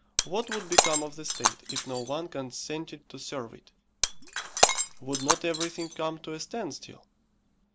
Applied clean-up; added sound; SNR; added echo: none; Shatter; -4 dB; none.